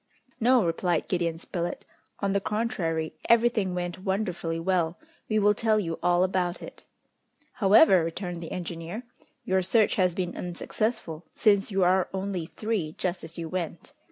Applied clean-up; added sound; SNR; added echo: none; none; none; none.